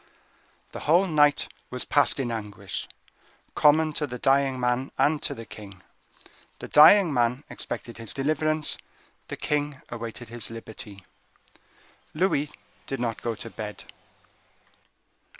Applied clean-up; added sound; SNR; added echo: none; none; none; none.